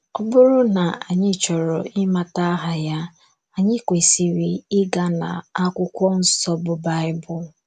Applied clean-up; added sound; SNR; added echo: none; none; none; none.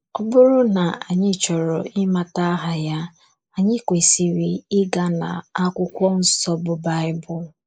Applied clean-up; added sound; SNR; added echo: neural mask model Resemble Enhance denoiser.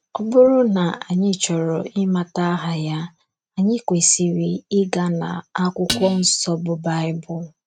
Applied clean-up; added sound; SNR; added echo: neural mask model RNNoise.